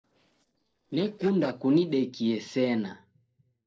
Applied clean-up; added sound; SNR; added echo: neural separator model SepFormer DNS4.